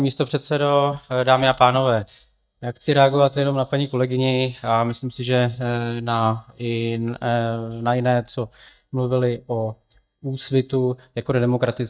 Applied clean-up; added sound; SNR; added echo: neural mask model DeepFilterNet 3.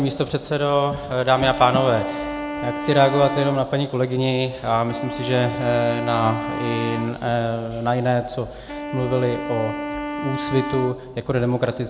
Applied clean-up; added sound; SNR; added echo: none; Wind instrument, woodwind instrument; 8 dB; none.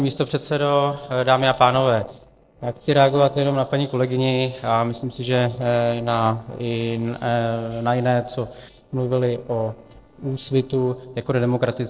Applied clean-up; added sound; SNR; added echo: neural separator model SepFormer DNS4.